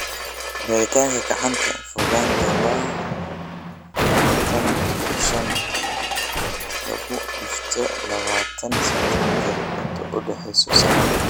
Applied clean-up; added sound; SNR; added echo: none; Explosion; -3 dB; none.